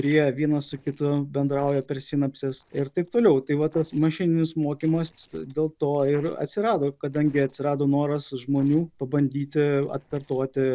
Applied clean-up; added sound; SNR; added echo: neural separator model SepFormer DNS4.